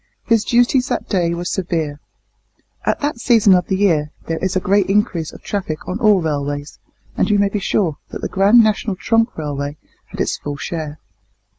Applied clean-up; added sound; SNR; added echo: none; none; none; none.